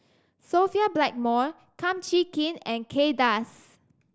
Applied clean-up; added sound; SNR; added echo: none; none; none; none.